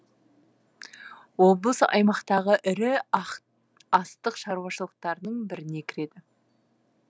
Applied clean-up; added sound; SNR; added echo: none; none; none; none.